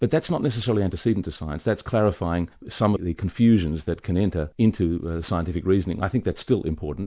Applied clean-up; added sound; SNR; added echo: none; none; none; none.